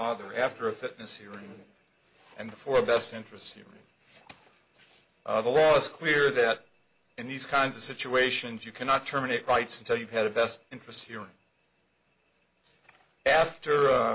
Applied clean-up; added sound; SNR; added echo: none; none; none; none.